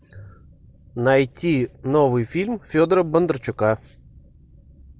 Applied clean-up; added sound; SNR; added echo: none; none; none; none.